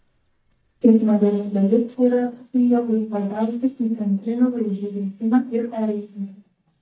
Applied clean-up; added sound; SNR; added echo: neural mask model DeepFilterNet 3.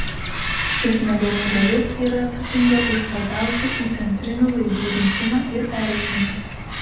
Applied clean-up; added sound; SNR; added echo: none; Bird vocalization, bird call, bird song; 4 dB; reverberation time 0.9 s.